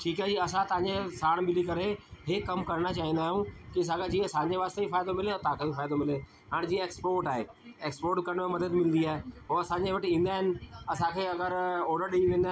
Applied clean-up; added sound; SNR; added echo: none; none; none; none.